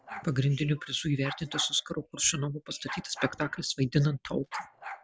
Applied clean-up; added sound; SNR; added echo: none; Bark; 14 dB; none.